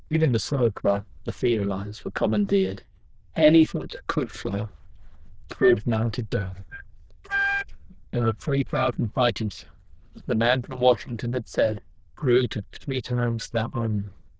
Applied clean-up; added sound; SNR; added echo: neural diffusion model UNIVERSE++.